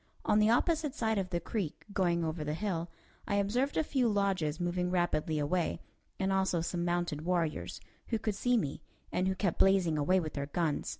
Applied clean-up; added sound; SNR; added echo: none; none; none; none.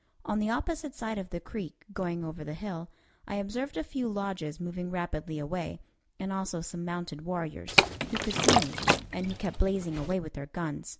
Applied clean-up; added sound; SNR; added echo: none; Liquid; -5 dB; none.